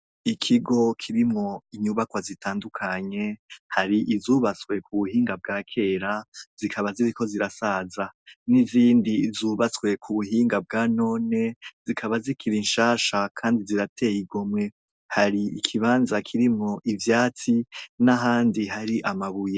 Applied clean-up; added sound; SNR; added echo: none; none; none; none.